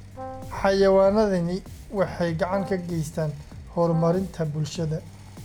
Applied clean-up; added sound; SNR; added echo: none; Brass instrument + Bass guitar; 16 dB; none.